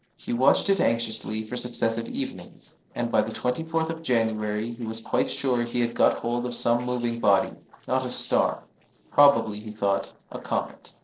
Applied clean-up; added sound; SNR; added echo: neural separator model SepFormer DNS4.